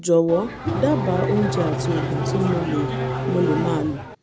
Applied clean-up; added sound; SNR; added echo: none; Race car, auto racing / Engine starting; 1 dB; none.